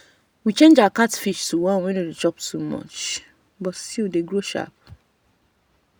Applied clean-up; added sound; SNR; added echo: none; none; none; none.